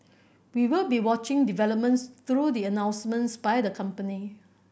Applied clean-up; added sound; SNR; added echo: none; none; none; none.